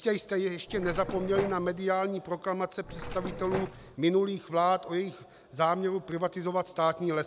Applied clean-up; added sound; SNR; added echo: none; Mechanisms; 9 dB; none.